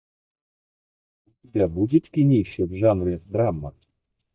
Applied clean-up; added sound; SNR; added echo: neural mask model DeepFilterNet 3.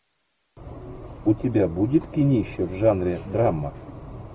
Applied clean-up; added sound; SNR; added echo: none; none; none; none.